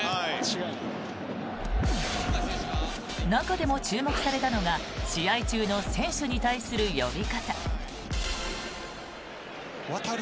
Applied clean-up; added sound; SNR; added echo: none; none; none; none.